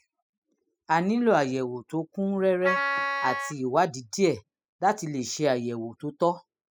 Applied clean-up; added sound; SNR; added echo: classical method spectral subtraction.